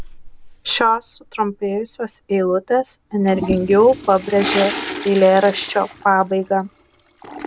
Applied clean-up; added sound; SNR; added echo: none; Toilet flush; 12 dB; none.